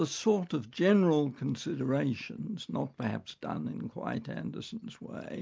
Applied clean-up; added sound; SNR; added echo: none; none; none; none.